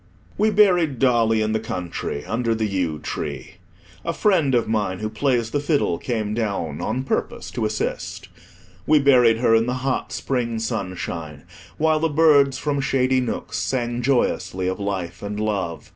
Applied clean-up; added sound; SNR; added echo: none; none; none; none.